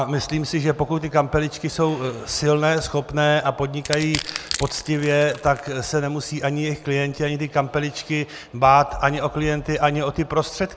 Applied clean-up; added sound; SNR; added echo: none; Crushing; 13 dB; none.